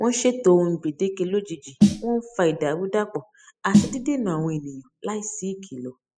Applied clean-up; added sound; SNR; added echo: classical method spectral subtraction.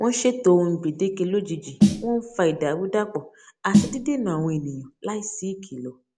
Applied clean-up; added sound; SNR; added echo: none; Snare drum; 1 dB; none.